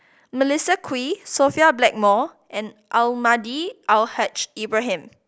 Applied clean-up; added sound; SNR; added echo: none; none; none; none.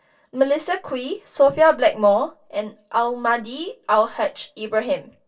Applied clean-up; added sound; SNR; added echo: none; none; none; reverberation time 0.1 s.